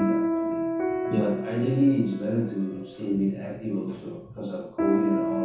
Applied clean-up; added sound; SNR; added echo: none; Piano; 2 dB; reverberation time 0.7 s.